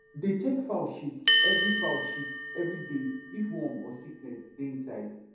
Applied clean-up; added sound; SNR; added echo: none; Bell; -3 dB; reverberation time 0.9 s.